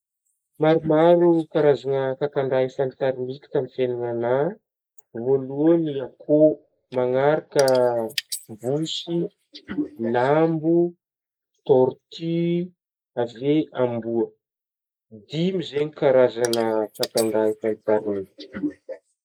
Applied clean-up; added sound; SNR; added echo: neural mask model Resemble Enhance denoiser.